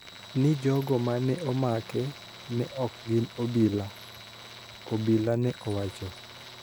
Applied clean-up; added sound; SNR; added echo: none; Tools; 17 dB; none.